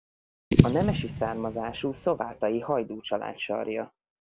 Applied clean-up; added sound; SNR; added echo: none; Fireworks / Boom; -1 dB; none.